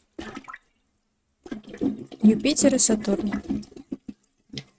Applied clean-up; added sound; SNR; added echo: neural mask model RNNoise.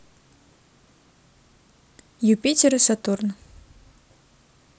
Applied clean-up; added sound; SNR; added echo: none; none; none; none.